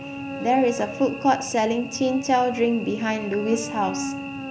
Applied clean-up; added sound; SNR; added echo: none; Cricket / Buzz; 10 dB; none.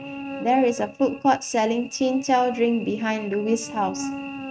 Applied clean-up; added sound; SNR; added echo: neural mask model RNNoise.